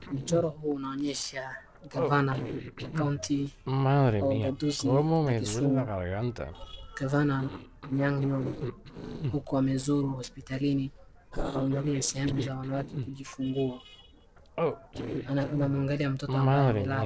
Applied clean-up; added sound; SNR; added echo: neural separator model SepFormer DNS4.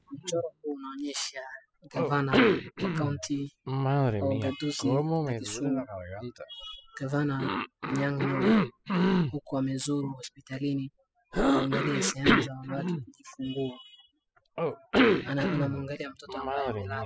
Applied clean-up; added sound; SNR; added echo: classical method spectral subtraction.